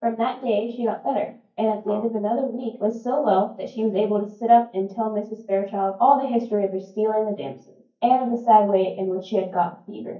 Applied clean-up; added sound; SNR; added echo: neural mask model DeepFilterNet 3.